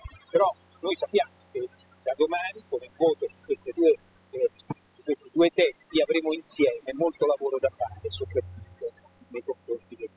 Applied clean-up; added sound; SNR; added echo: classical method spectral subtraction.